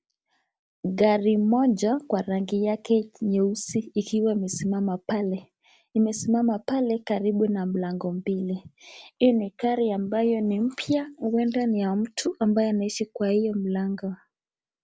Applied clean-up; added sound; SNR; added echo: none; none; none; none.